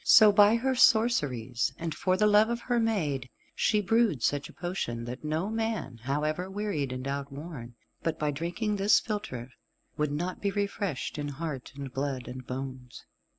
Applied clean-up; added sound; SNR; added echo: none; none; none; none.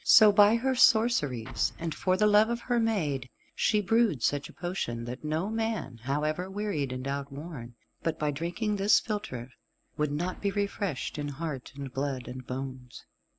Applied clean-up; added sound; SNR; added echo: none; Explosion; 19 dB; none.